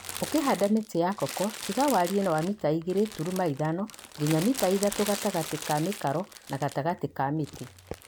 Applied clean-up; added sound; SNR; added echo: none; Crumpling, crinkling; 12 dB; none.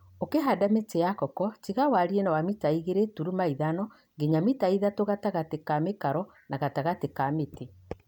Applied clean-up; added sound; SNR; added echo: none; none; none; none.